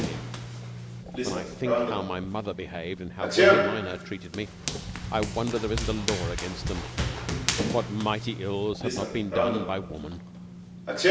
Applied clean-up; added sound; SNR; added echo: none; Run; -4 dB; none.